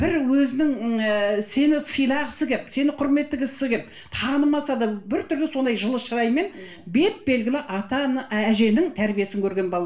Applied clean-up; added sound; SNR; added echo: none; none; none; reverberation time 0.4 s.